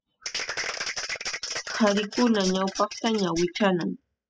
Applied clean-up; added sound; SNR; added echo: classical method spectral subtraction.